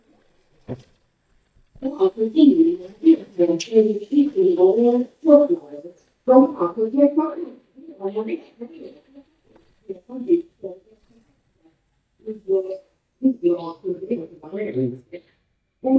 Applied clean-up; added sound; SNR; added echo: neural mask model DeepFilterNet 3.